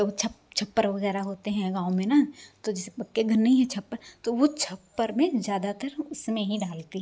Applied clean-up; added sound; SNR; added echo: none; none; none; none.